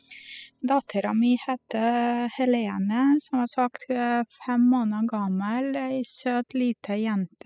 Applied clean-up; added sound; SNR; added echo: classical method spectral subtraction.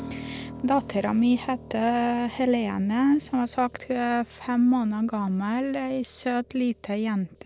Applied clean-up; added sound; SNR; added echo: none; Piano; 18 dB; none.